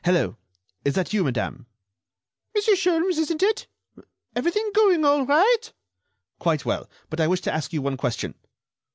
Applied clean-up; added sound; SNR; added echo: none; none; none; none.